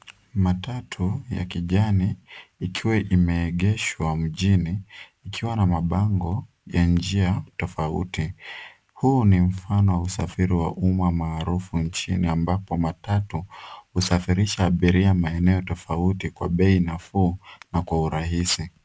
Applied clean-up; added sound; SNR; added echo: none; none; none; none.